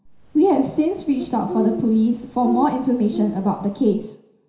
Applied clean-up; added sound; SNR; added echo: none; Bird; 12 dB; reverberation time 0.7 s.